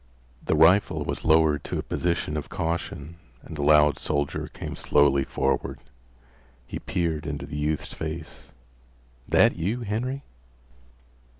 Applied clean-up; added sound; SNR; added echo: none; none; none; none.